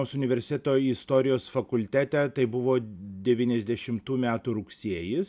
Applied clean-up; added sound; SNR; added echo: none; none; none; none.